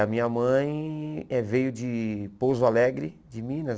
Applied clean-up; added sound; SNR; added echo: none; none; none; none.